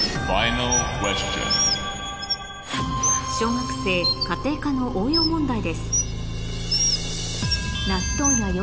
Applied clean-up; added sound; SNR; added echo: none; Bird; 4 dB; none.